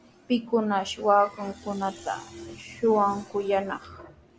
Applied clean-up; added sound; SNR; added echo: none; none; none; none.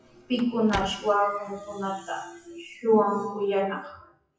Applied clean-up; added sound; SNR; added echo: classical method WPE with log-MMSE.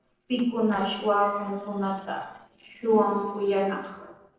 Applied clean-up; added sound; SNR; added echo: neural separator model SepFormer DNS4.